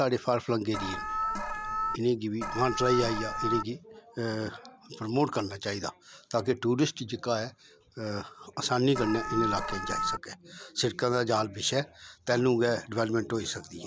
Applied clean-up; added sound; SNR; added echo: none; Alarm; 2 dB; none.